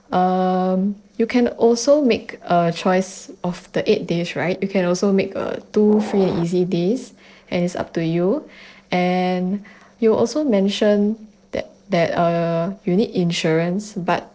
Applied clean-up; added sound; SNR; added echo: neural separator model SepFormer DNS4.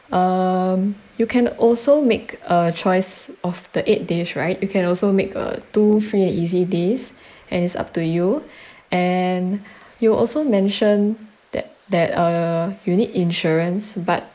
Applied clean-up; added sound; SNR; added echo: neural mask model Resemble Enhance denoiser.